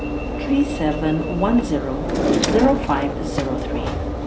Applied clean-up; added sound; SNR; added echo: none; Drawer open or close + Alarm / Engine / Train; 1 dB; none.